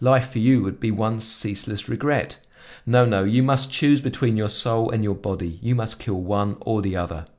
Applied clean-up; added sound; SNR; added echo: none; none; none; none.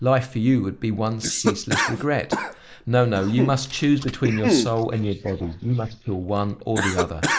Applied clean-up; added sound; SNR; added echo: neural mask model Resemble Enhance denoiser.